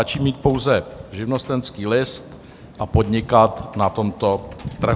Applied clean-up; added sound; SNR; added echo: none; Wind / Boat, Water vehicle; 15 dB; none.